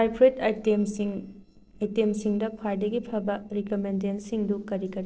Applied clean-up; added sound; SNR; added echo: neural separator model SepFormer DNS4.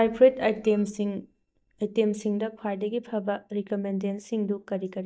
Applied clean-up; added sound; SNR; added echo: neural mask model DeepFilterNet 3.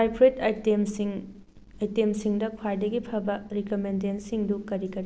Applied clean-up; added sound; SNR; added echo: none; none; none; none.